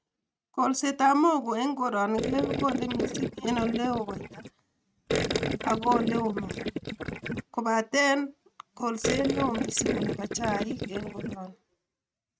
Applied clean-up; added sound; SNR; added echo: neural mask model RNNoise.